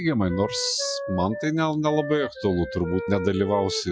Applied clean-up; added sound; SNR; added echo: classical method Wiener filter.